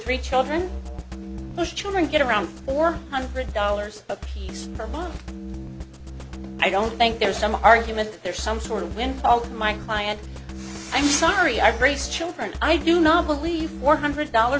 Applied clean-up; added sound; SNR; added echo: none; Drum kit; 10 dB; none.